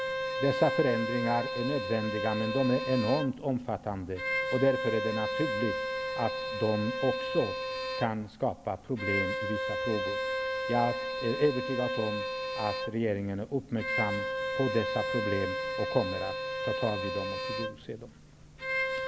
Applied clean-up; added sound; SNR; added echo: none; Bowed string instrument; 2 dB; none.